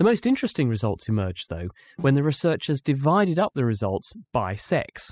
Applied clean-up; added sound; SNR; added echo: classical method spectral subtraction.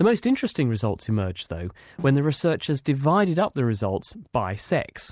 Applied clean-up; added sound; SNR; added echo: none; Snare drum; 20 dB; none.